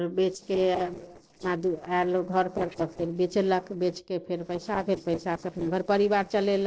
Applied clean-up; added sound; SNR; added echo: neural separator model SepFormer DNS4.